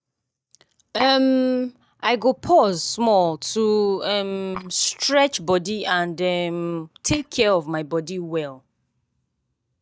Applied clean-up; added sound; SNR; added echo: neural mask model DeepFilterNet 3.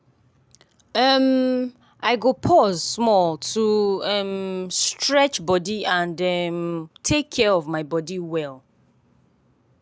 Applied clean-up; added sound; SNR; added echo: none; none; none; none.